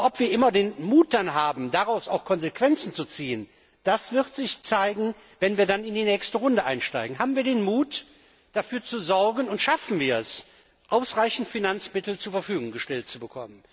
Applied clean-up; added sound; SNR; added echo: none; none; none; none.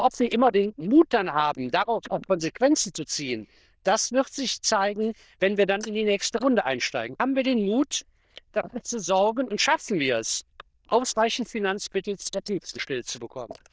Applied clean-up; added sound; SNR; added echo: neural diffusion model UNIVERSE++.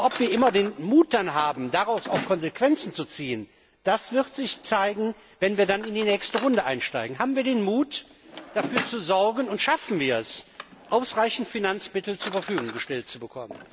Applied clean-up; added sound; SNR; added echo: none; Drawer open or close; 14 dB; none.